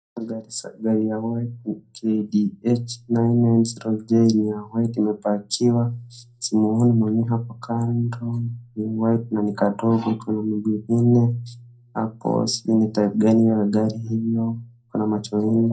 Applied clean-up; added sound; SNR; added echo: none; none; none; reverberation time 0.2 s.